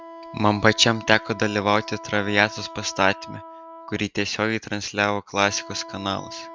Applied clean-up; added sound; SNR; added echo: none; Wind instrument, woodwind instrument; 16 dB; none.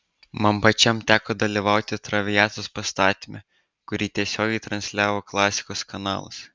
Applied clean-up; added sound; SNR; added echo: none; none; none; none.